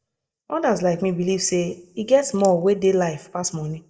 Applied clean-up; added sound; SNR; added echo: neural mask model DeepFilterNet 3.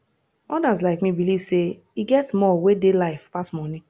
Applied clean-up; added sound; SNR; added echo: none; none; none; none.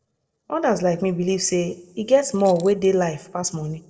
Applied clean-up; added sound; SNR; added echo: neural separator model SepFormer DNS4.